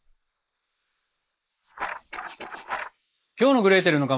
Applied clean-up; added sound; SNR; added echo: neural mask model Resemble Enhance denoiser.